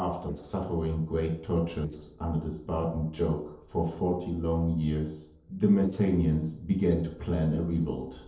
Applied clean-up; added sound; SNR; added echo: neural separator model SepFormer DNS4.